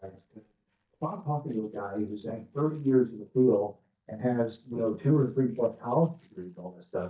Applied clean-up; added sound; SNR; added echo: neural mask model DeepFilterNet 3.